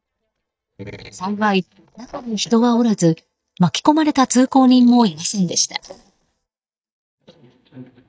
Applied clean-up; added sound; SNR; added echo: neural mask model DeepFilterNet 3.